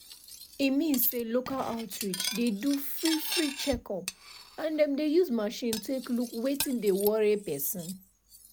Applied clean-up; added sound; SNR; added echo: none; Cutlery, silverware; 11 dB; none.